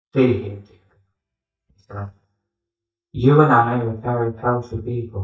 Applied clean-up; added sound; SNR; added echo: neural mask model DeepFilterNet 3.